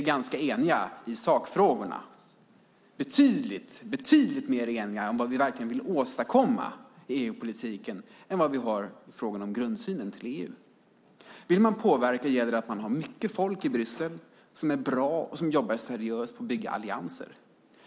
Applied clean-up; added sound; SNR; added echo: none; none; none; none.